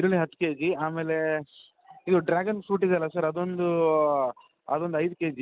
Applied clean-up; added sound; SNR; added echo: none; none; none; none.